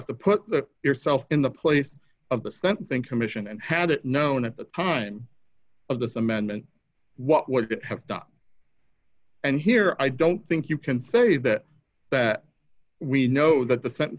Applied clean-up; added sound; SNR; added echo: none; none; none; none.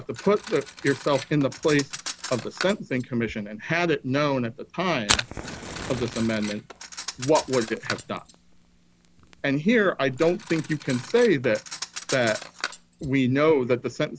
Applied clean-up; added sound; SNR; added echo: none; Cutlery, silverware + Fire; 11 dB; none.